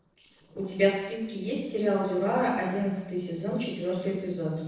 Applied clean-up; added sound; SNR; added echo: neural separator model SepFormer DNS4.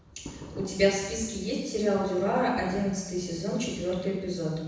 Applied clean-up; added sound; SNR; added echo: none; Thunder; 17 dB; reverberation time 1.1 s.